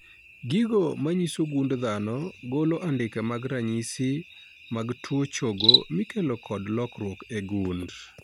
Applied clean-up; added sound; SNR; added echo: none; Cricket; 5 dB; none.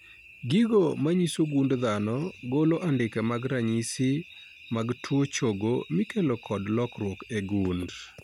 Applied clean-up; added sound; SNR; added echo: none; none; none; none.